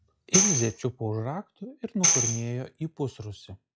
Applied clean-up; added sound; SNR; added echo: classical method log-MMSE.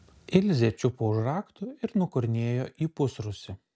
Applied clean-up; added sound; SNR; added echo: none; none; none; none.